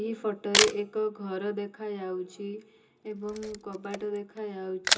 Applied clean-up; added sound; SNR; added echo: none; Camera; 0 dB; reverberation time 0.2 s.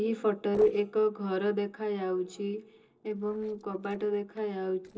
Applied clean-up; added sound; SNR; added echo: neural separator model SepFormer DNS4.